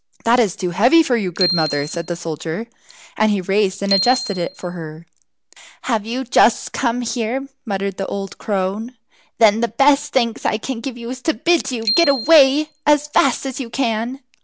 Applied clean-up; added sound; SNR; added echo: none; Bicycle bell; 7 dB; none.